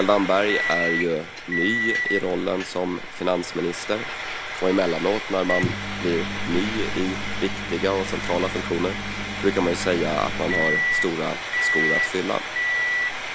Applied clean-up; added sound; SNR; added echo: none; Microwave oven + Frying (food); 1 dB; none.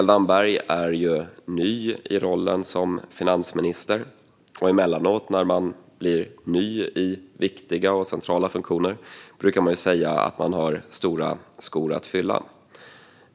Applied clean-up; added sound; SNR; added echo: none; none; none; none.